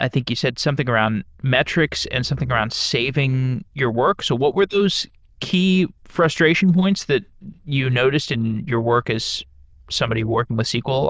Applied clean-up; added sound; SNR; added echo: neural diffusion model UNIVERSE++.